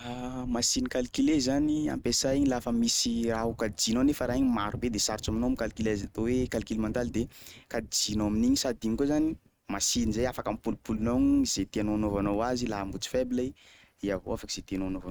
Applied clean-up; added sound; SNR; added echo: neural mask model RNNoise.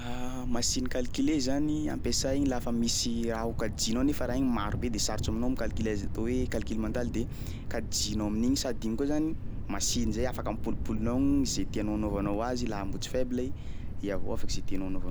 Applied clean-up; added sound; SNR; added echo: none; Thunder; 0 dB; none.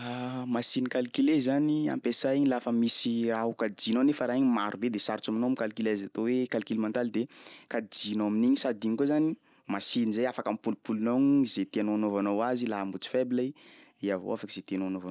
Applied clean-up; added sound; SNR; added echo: none; none; none; none.